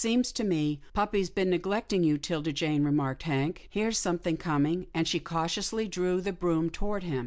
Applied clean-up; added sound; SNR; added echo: none; none; none; none.